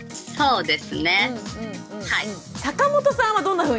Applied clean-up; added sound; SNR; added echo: none; none; none; none.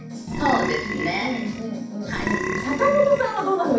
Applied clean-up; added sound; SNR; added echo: none; Burping, eructation; 6 dB; reverberation time 0.6 s.